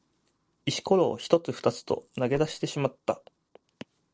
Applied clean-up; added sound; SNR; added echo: neural separator model SepFormer DNS4.